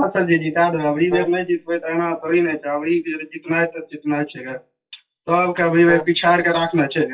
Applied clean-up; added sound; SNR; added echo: classical method WPE with log-MMSE.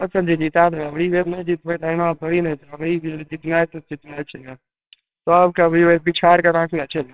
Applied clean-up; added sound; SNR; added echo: neural separator model SepFormer WHAMR!.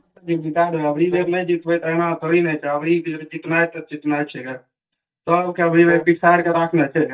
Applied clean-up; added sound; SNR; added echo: neural mask model DeepFilterNet 3.